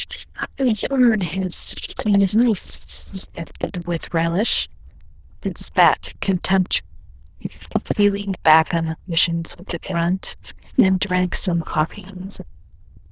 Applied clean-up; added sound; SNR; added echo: neural diffusion model UNIVERSE++.